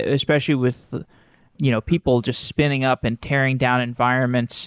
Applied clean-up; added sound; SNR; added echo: neural mask model Resemble Enhance denoiser.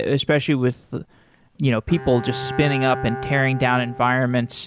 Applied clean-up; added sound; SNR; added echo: none; Bowed string instrument; 12 dB; none.